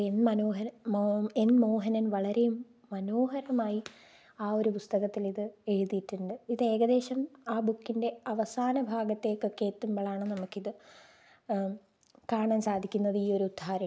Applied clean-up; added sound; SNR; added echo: none; none; none; none.